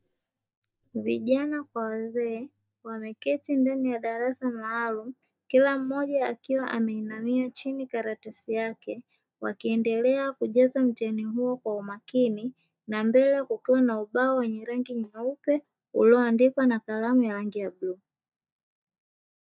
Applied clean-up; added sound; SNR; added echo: neural mask model DeepFilterNet 3.